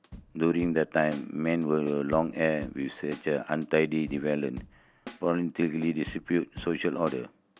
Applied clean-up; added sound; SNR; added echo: none; Drum / Drum kit; 19 dB; none.